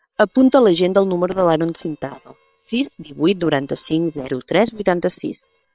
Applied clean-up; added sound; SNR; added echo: neural separator model SepFormer WHAM!.